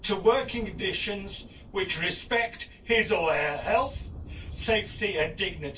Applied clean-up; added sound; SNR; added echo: none; Thunder; 14 dB; reverberation time 0.2 s.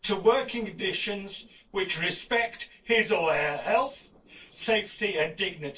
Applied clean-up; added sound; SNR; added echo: neural separator model SepFormer DNS4.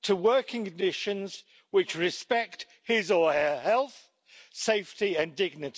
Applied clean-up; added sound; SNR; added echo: none; none; none; none.